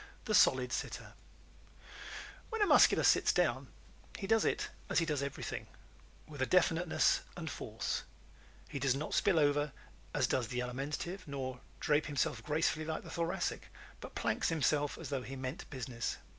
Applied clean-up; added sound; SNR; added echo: none; none; none; none.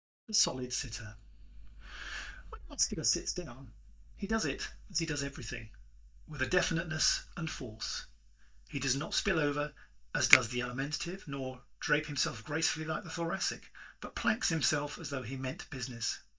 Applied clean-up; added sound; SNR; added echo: neural mask model DeepFilterNet 3.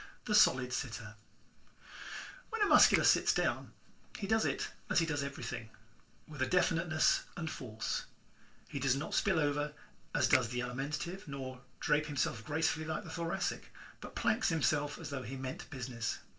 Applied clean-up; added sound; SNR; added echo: neural separator model SepFormer DNS4.